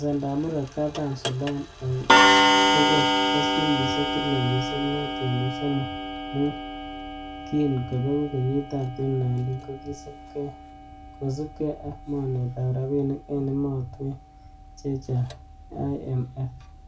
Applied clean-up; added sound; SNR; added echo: none; Clock; -1 dB; reverberation time 0.2 s.